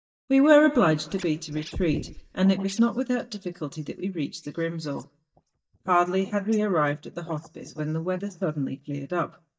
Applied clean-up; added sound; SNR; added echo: neural mask model DeepFilterNet 3.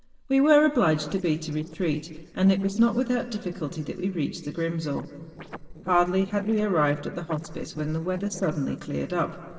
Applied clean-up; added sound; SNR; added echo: neural separator model SepFormer DNS4.